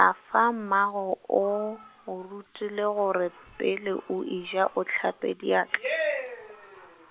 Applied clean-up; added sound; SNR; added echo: none; none; none; none.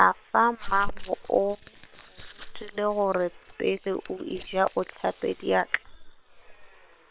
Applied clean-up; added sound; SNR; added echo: neural separator model SepFormer WHAM!.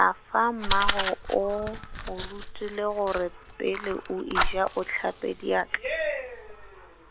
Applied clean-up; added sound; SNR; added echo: none; Fire; 4 dB; none.